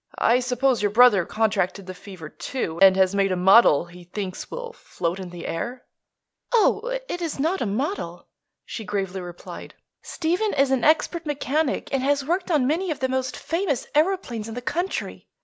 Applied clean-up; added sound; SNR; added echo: none; none; none; none.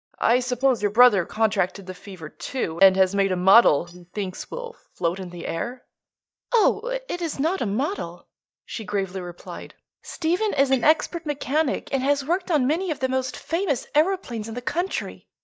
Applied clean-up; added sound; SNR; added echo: neural mask model DeepFilterNet 3.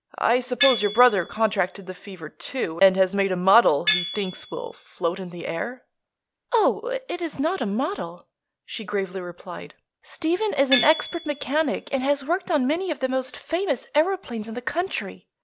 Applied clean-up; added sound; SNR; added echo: none; Tools; 7 dB; none.